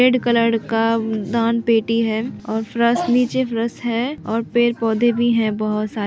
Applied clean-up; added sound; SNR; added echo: none; none; none; none.